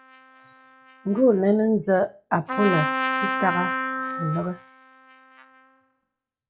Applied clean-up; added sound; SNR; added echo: classical method log-MMSE.